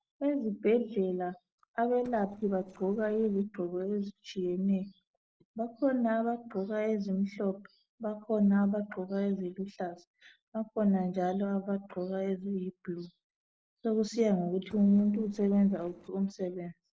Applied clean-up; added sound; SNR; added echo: neural separator model SepFormer DNS4.